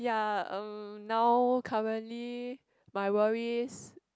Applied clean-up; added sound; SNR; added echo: none; none; none; none.